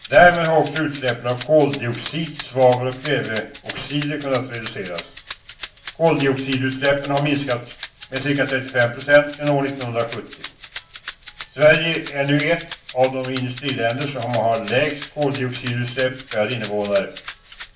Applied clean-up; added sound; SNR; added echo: none; Rattle (instrument); 17 dB; reverberation time 0.3 s.